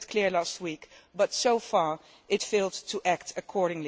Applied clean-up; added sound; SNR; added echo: none; none; none; none.